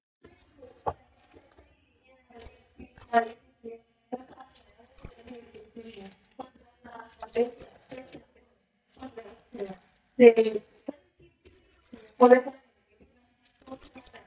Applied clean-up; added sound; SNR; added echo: neural mask model DeepFilterNet 3.